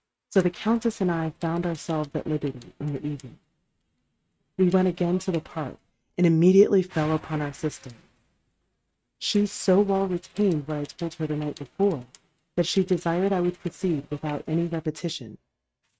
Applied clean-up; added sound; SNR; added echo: neural mask model RNNoise.